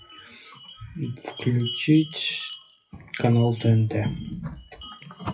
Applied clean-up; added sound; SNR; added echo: classical method WPE with log-MMSE.